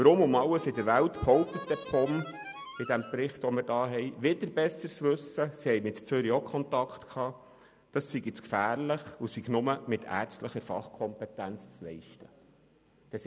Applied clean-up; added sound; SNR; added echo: none; Harmonica; 14 dB; none.